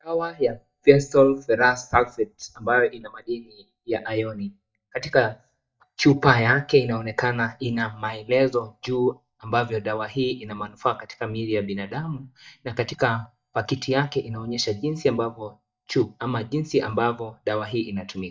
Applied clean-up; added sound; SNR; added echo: neural mask model DeepFilterNet 3.